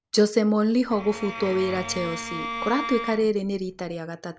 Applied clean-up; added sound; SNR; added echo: none; Bowed string instrument; 10 dB; none.